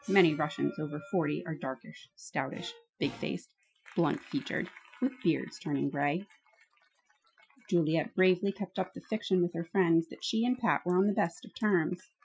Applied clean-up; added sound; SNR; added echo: classical method Wiener filter.